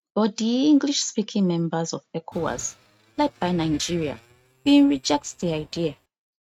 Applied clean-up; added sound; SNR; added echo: neural mask model RNNoise.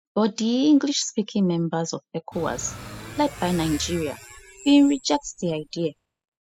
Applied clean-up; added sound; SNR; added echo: classical method spectral subtraction.